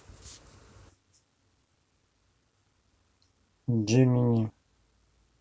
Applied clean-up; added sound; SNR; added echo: none; none; none; none.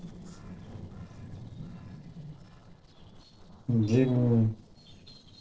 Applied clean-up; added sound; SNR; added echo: neural separator model SepFormer DNS4.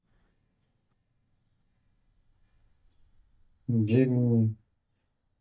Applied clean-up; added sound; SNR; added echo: neural mask model DeepFilterNet 3.